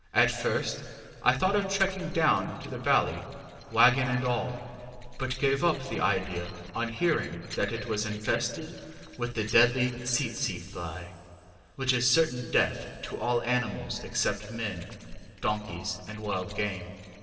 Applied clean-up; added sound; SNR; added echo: neural separator model SepFormer DNS4.